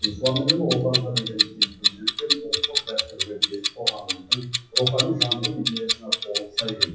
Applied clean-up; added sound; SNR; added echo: classical method WPE with log-MMSE.